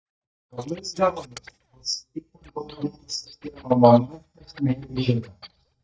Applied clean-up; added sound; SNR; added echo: neural mask model DeepFilterNet 3.